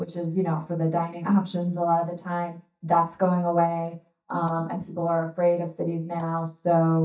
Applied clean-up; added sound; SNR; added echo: neural mask model DeepFilterNet 3.